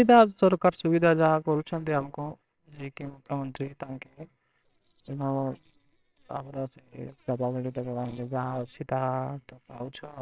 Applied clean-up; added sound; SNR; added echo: neural separator model SepFormer WHAMR!.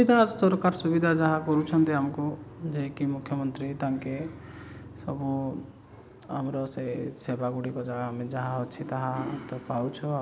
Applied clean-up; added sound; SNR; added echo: none; none; none; none.